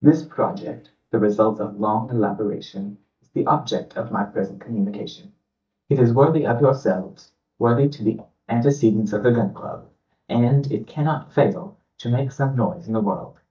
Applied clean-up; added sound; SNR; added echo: neural mask model DeepFilterNet 3.